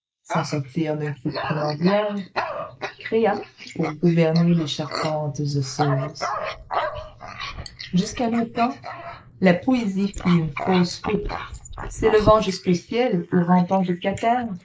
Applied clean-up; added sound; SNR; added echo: neural mask model Resemble Enhance denoiser.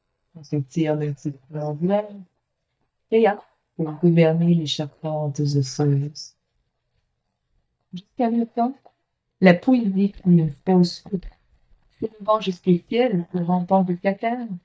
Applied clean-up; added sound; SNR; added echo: neural mask model DeepFilterNet 3.